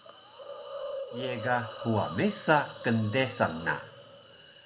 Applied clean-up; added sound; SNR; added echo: none; Hiss; 10 dB; reverberation time 1.6 s.